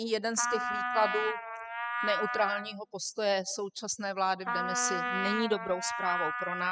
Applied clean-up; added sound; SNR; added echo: classical method spectral subtraction.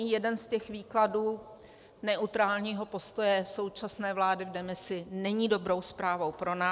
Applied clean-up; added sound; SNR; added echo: none; none; none; none.